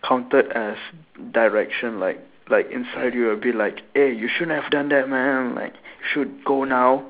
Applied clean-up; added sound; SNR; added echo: none; none; none; none.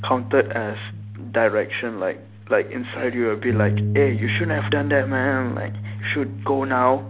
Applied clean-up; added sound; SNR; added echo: none; Bass guitar; 5 dB; none.